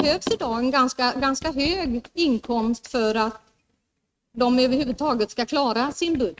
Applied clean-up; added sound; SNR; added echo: neural mask model RNNoise.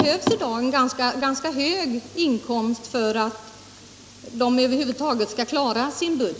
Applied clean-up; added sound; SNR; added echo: none; none; none; none.